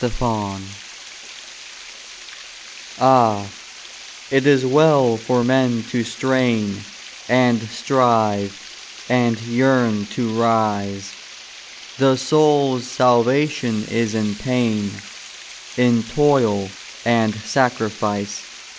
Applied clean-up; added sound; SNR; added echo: none; Water; 17 dB; none.